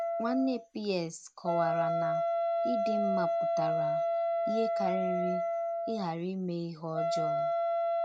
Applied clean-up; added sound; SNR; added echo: none; Wind instrument, woodwind instrument; -4 dB; none.